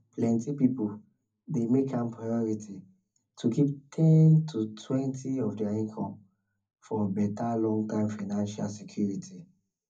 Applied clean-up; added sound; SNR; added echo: none; none; none; reverberation time 0.4 s.